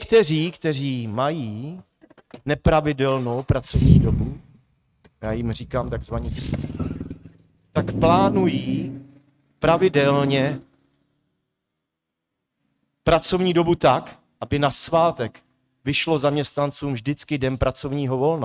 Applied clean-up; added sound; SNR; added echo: neural mask model RNNoise.